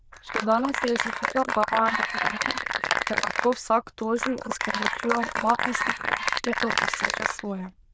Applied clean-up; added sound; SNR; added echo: neural diffusion model UNIVERSE++.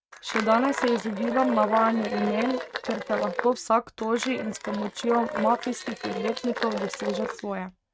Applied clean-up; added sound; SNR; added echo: neural mask model RNNoise.